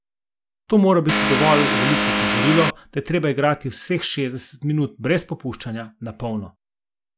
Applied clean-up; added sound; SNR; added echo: none; Vehicle; -4 dB; none.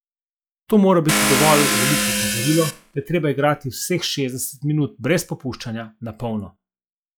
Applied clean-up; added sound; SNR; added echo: classical method log-MMSE.